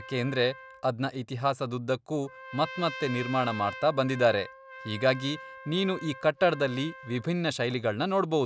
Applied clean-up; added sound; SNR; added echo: none; Trumpet; 16 dB; none.